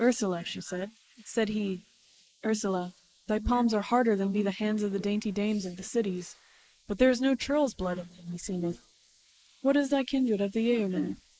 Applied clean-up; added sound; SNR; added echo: neural mask model Resemble Enhance denoiser.